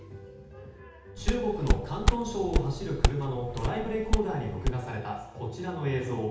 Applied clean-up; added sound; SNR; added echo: none; Walk, footsteps; -3 dB; reverberation time 0.8 s.